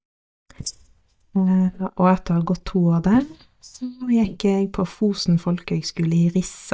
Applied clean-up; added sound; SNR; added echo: neural mask model DeepFilterNet 3.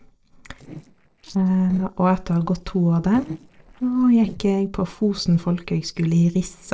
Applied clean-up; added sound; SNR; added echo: neural separator model SepFormer DNS4.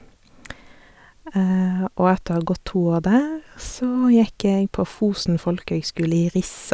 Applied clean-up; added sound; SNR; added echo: none; none; none; none.